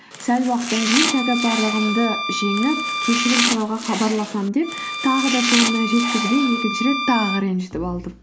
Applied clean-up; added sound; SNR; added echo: none; Domestic sounds, home sounds + Bowed string instrument; 3 dB; none.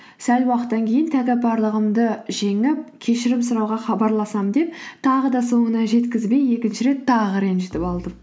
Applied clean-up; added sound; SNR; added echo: none; none; none; none.